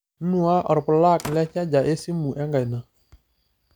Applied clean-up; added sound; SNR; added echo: none; Slam; 20 dB; none.